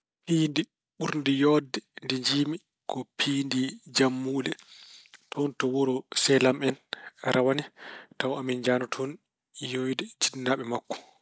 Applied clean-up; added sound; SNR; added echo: none; none; none; none.